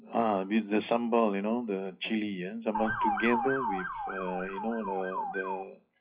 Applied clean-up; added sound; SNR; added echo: classical method WPE with log-MMSE.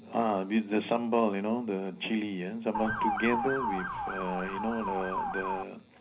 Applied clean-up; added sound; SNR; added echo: none; Motor vehicle (road) / Siren; 2 dB; reverberation time 0.5 s.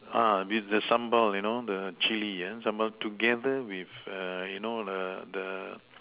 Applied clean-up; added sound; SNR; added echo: none; none; none; none.